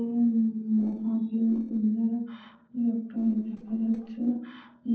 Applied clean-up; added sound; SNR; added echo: neural separator model SepFormer DNS4.